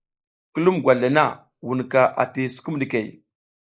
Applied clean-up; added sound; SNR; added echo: neural mask model Resemble Enhance denoiser.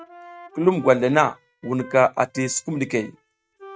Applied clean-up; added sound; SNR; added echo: neural mask model RNNoise.